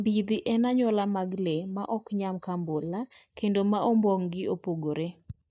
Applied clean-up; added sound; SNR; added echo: neural mask model DeepFilterNet 3.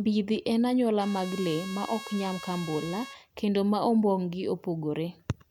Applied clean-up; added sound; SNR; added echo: none; Trumpet; 15 dB; none.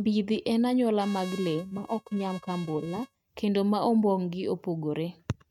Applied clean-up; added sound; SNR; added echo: neural mask model RNNoise.